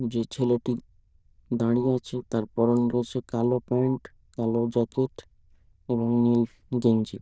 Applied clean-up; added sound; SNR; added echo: neural diffusion model UNIVERSE++.